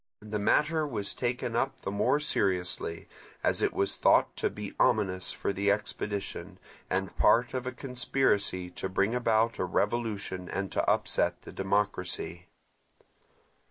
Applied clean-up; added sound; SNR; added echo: neural mask model Resemble Enhance denoiser.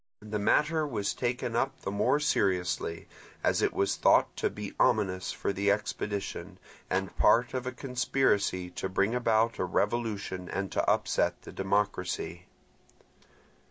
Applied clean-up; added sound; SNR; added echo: none; Clapping; 15 dB; none.